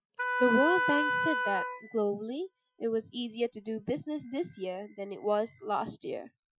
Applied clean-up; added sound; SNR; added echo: classical method Wiener filter.